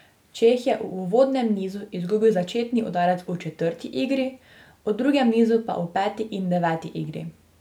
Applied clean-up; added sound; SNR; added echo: none; none; none; none.